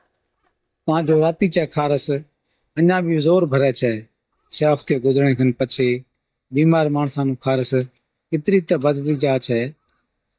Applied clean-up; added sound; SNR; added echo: neural mask model DeepFilterNet 3.